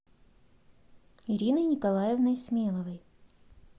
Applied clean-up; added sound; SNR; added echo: none; none; none; none.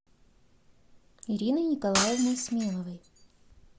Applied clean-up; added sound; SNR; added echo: none; Shatter; 4 dB; none.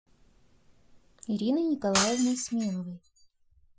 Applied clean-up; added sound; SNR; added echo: classical method Wiener filter.